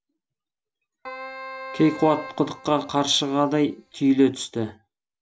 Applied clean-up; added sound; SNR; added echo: none; Keyboard (musical); 14 dB; none.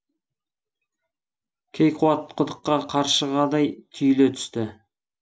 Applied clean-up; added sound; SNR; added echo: none; none; none; none.